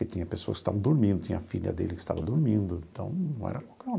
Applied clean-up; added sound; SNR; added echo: none; none; none; none.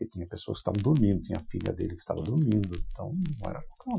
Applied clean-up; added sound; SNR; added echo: classical method Wiener filter.